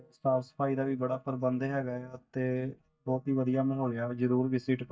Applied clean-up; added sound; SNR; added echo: neural mask model DeepFilterNet 3.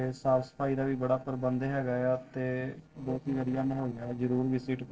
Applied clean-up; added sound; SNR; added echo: neural separator model SepFormer DNS4.